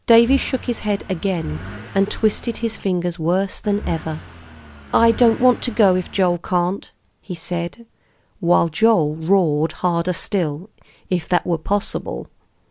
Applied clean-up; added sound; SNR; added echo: none; Accelerating, revving, vroom / Car; 13 dB; none.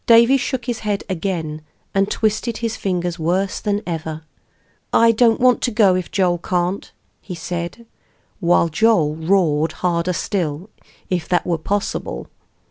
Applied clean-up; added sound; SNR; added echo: none; none; none; none.